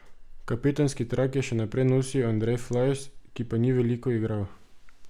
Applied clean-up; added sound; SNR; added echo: none; none; none; none.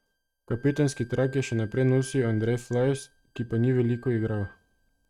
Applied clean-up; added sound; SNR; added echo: neural mask model RNNoise.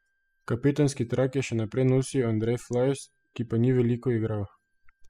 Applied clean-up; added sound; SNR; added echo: classical method spectral subtraction.